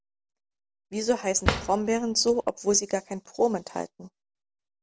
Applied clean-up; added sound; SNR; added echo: none; Drawer open or close; 3 dB; none.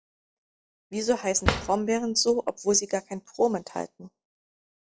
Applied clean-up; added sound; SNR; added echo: classical method log-MMSE.